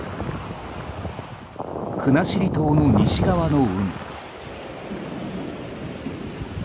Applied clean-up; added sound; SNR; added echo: none; none; none; none.